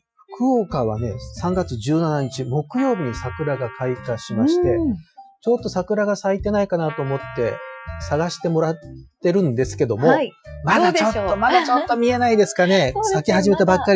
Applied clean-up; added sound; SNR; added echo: classical method Wiener filter.